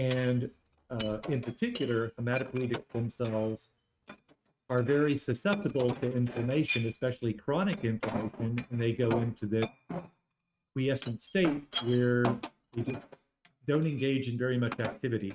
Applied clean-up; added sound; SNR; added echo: neural mask model RNNoise.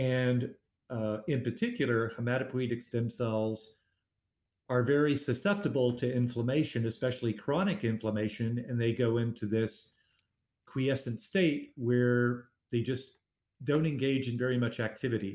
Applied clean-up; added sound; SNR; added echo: none; none; none; none.